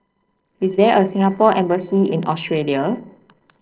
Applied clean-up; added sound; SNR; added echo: neural separator model SepFormer DNS4.